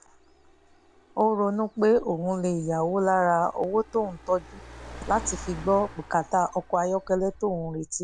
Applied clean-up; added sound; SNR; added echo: none; Car; 18 dB; none.